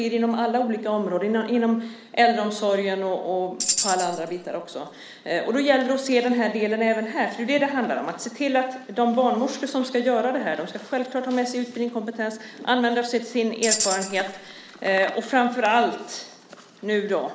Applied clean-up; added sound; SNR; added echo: none; Tambourine; 5 dB; none.